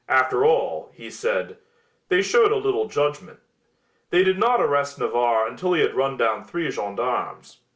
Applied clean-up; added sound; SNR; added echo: none; none; none; none.